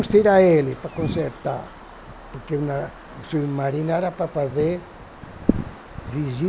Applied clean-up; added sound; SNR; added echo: none; Wind; 10 dB; none.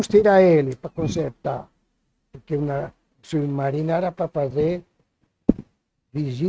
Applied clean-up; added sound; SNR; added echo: neural mask model RNNoise.